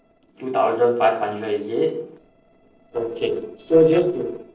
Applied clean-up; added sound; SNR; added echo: neural separator model SepFormer DNS4.